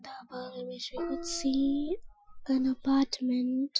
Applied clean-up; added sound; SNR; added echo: classical method Wiener filter.